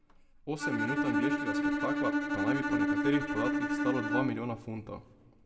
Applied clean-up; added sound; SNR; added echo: none; Bowed string instrument; -5 dB; reverberation time 1.3 s.